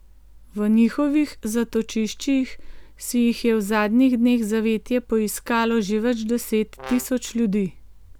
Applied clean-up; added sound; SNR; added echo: none; Brass instrument; 18 dB; none.